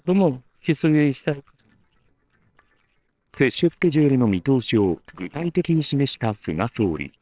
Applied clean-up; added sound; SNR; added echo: neural separator model SepFormer WHAMR!.